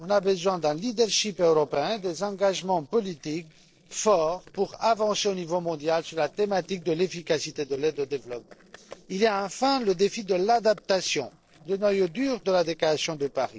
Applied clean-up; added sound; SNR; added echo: neural separator model SepFormer DNS4.